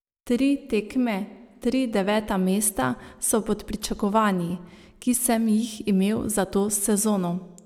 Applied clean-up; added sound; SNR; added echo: none; none; none; none.